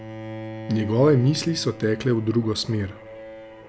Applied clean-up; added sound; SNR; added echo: none; Bowed string instrument; 14 dB; none.